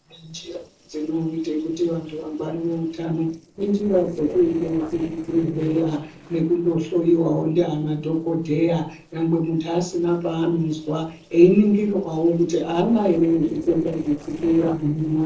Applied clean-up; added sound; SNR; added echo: neural separator model SepFormer DNS4.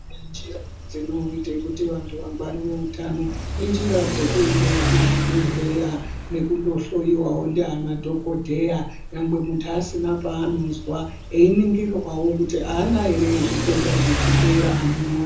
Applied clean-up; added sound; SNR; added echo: none; Accelerating, revving, vroom / Car; 3 dB; reverberation time 0.6 s.